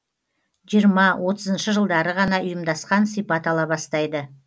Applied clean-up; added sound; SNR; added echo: none; none; none; none.